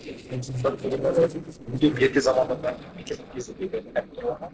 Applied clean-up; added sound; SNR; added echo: neural separator model SepFormer DNS4.